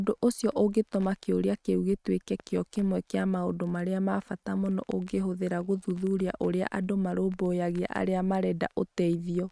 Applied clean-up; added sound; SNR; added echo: neural mask model RNNoise.